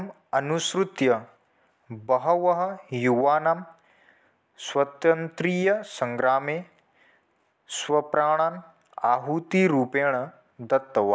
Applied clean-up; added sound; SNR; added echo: none; none; none; none.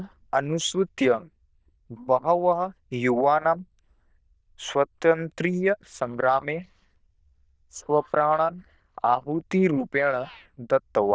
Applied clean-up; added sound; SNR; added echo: neural diffusion model UNIVERSE++.